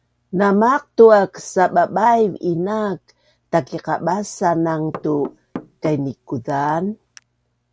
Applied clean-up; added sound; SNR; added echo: none; Knock / Wood; 18 dB; none.